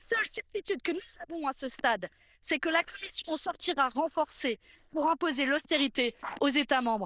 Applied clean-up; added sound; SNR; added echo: neural diffusion model UNIVERSE++.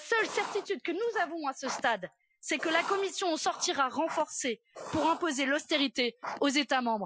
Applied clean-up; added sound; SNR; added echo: classical method Wiener filter.